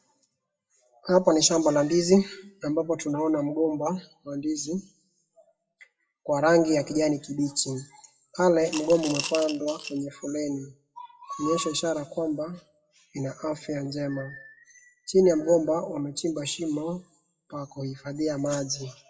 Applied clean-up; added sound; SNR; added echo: classical method WPE with log-MMSE.